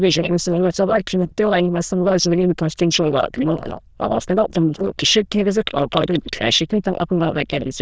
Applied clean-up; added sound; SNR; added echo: neural diffusion model UNIVERSE++.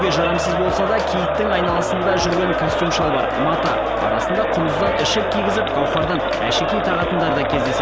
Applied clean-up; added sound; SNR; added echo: none; Crowd; -2 dB; none.